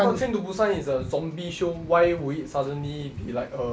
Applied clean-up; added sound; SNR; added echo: none; none; none; none.